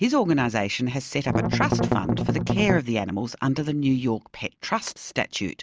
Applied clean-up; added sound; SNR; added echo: none; Strum; -1 dB; none.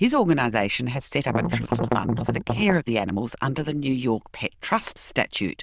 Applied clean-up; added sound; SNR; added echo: neural diffusion model UNIVERSE++.